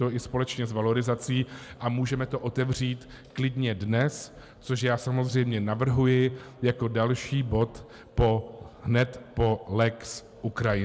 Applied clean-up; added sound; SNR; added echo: none; none; none; none.